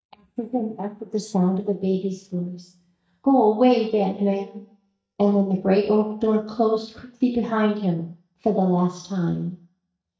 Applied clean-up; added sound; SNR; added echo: neural mask model DeepFilterNet 3.